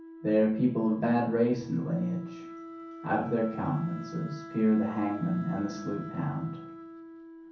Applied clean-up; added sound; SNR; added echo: none; Wind instrument, woodwind instrument; 14 dB; reverberation time 0.6 s.